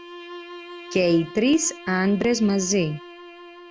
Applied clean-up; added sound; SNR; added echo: none; Bowed string instrument; 16 dB; none.